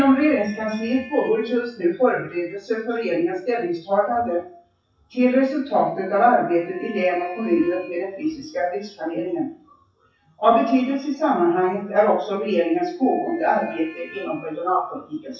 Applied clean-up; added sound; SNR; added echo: classical method WPE with log-MMSE.